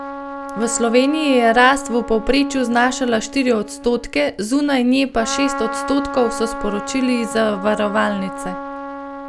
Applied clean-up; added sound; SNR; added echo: none; Trumpet; 10 dB; none.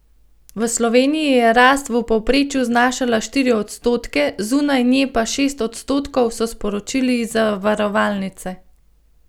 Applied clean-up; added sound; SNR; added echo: none; none; none; none.